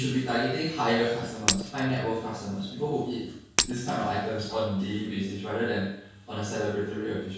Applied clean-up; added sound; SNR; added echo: none; Shatter; 4 dB; reverberation time 0.6 s.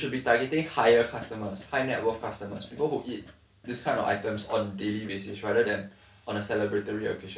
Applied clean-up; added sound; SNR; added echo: none; none; none; none.